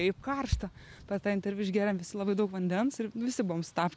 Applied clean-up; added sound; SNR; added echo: none; Bass drum; 10 dB; none.